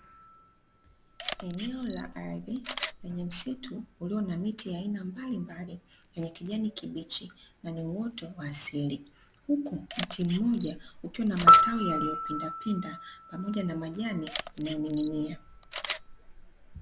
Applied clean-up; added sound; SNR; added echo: none; Piano + Camera; -1 dB; none.